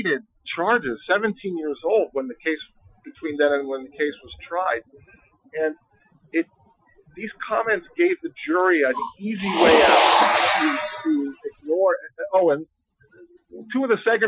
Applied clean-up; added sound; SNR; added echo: classical method Wiener filter.